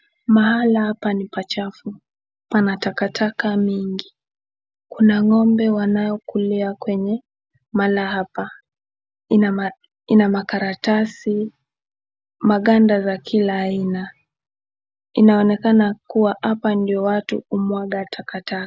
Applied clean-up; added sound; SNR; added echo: none; none; none; none.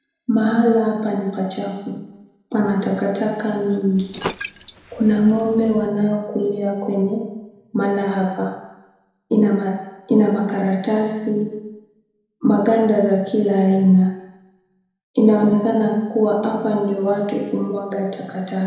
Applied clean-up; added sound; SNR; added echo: neural separator model SepFormer DNS4.